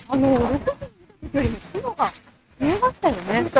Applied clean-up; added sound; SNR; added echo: neural mask model RNNoise.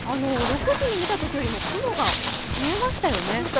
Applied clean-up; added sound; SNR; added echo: none; Walk, footsteps; -1 dB; none.